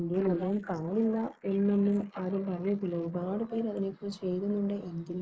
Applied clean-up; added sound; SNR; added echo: neural mask model Resemble Enhance denoiser.